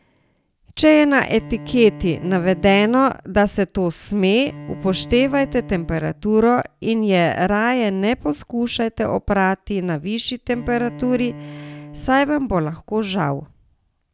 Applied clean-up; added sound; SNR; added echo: none; Bowed string instrument; 18 dB; none.